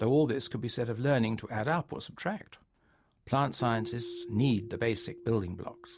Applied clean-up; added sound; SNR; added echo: none; Keyboard (musical); 16 dB; none.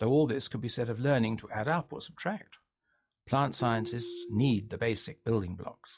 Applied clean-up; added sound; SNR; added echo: classical method log-MMSE.